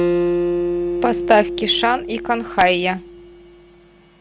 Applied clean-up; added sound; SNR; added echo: none; Acoustic guitar; 3 dB; none.